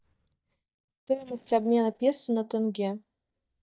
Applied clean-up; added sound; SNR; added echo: neural mask model DeepFilterNet 3.